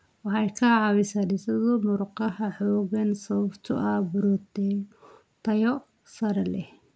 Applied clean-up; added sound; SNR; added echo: none; none; none; none.